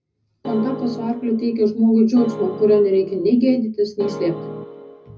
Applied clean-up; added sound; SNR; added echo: none; Keyboard (musical); 12 dB; reverberation time 0.4 s.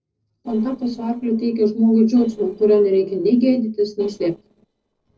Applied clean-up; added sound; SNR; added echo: neural separator model SepFormer DNS4.